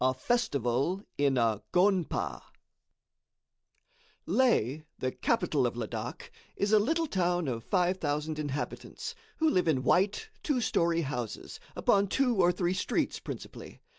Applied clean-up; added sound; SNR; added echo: none; none; none; none.